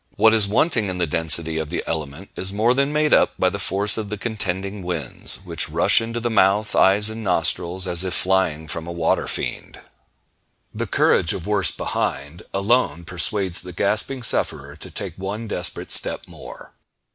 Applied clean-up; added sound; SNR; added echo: none; none; none; none.